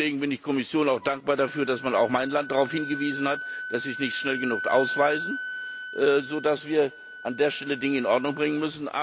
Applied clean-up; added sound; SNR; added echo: none; Wind instrument, woodwind instrument; 10 dB; none.